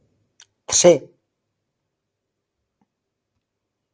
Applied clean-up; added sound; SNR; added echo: none; none; none; none.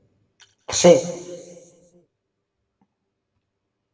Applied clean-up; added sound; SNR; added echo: none; none; none; reverberation time 1.4 s.